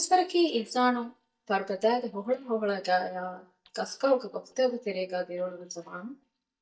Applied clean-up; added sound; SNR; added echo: neural mask model DeepFilterNet 3.